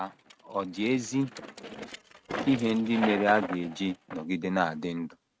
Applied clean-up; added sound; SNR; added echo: neural mask model RNNoise.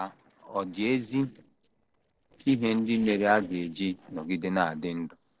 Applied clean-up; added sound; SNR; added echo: neural separator model SepFormer DNS4.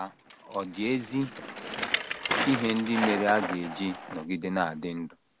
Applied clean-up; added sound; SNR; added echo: none; Bicycle; 4 dB; none.